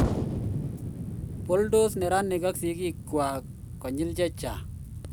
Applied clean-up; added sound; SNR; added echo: none; Explosion; 4 dB; none.